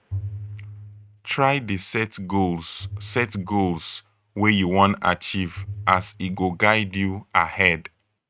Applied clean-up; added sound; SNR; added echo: neural mask model RNNoise.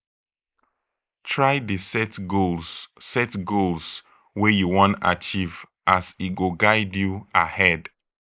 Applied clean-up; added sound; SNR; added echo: neural mask model Resemble Enhance denoiser.